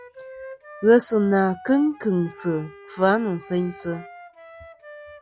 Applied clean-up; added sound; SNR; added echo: none; Wind instrument, woodwind instrument + Wind instrument, woodwind instrument; 19 dB; none.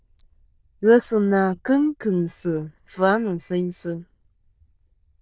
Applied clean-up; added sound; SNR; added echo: neural diffusion model UNIVERSE++.